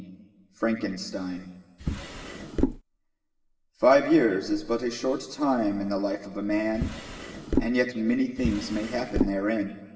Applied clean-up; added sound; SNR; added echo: none; Drawer open or close; 2 dB; reverberation time 1.6 s.